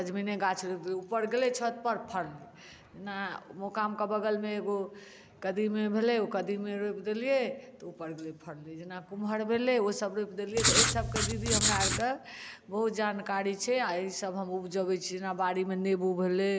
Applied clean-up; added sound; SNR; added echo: none; Writing; -4 dB; none.